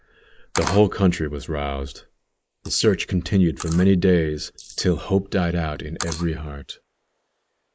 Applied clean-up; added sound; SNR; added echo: neural mask model Resemble Enhance denoiser.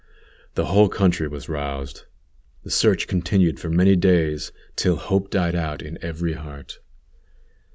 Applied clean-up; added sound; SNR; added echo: none; none; none; none.